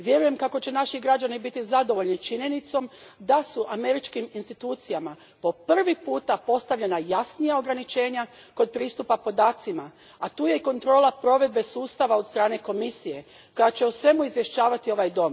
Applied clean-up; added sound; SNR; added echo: none; none; none; none.